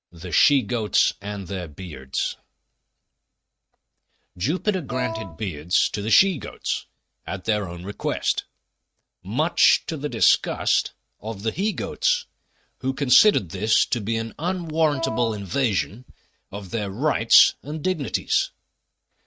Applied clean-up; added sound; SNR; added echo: neural mask model RNNoise.